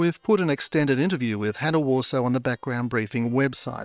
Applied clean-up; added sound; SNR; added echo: neural separator model SepFormer WHAM!.